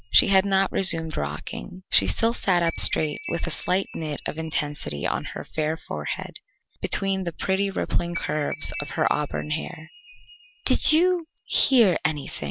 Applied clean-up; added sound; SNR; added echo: none; Chime; 18 dB; none.